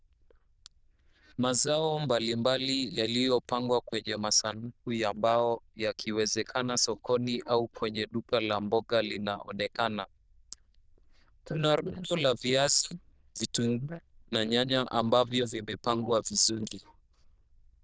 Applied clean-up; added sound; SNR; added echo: neural diffusion model UNIVERSE++.